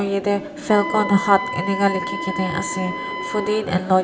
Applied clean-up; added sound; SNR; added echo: none; Wind instrument, woodwind instrument; 8 dB; none.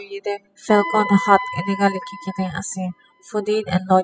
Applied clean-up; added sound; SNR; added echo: classical method spectral subtraction.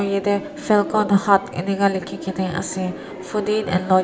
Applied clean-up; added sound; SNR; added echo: none; none; none; none.